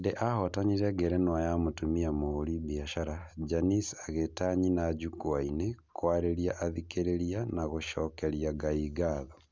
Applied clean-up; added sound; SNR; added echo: none; none; none; none.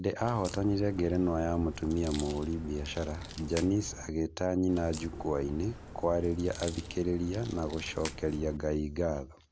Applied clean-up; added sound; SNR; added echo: none; Crack; 13 dB; none.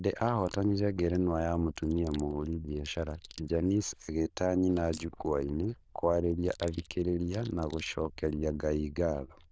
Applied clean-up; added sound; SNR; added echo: neural diffusion model UNIVERSE++.